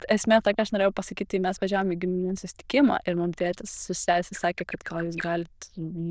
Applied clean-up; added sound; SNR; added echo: neural diffusion model UNIVERSE++.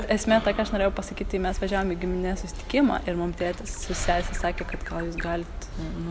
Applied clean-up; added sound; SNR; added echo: none; Bird; 17 dB; none.